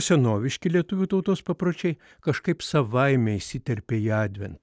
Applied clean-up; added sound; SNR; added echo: none; none; none; none.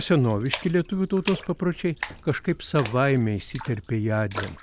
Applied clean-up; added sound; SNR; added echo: none; Splash, splatter; 11 dB; none.